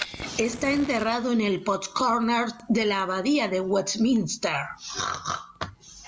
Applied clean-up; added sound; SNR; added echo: none; Fire; 19 dB; none.